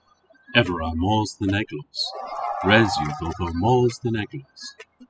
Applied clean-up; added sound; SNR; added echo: classical method spectral subtraction.